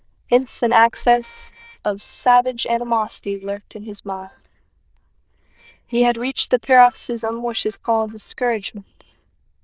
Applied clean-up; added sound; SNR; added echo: neural diffusion model UNIVERSE++.